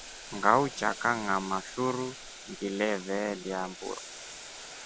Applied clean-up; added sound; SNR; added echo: none; Boiling; 13 dB; none.